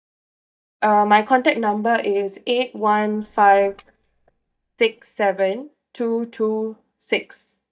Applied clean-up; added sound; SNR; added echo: neural mask model DeepFilterNet 3.